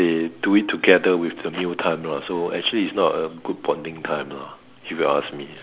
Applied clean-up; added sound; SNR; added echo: none; none; none; none.